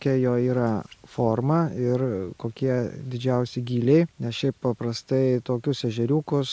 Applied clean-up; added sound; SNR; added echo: none; none; none; none.